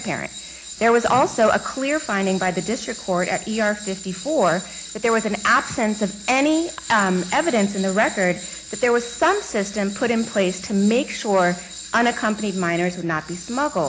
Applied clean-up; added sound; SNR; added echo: none; Tools; 14 dB; none.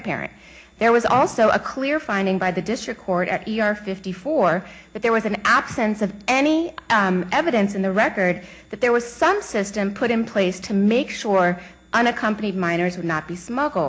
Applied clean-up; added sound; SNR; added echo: none; none; none; none.